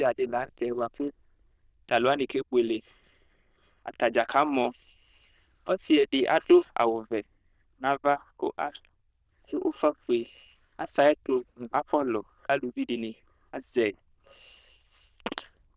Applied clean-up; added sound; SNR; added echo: neural diffusion model UNIVERSE++.